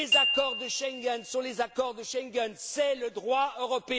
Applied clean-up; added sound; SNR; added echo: none; Glockenspiel; 3 dB; none.